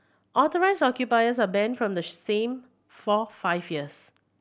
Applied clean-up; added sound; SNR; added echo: none; none; none; none.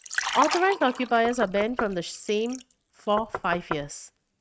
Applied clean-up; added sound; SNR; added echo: neural mask model RNNoise.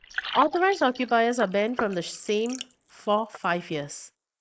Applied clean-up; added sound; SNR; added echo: neural mask model Resemble Enhance denoiser.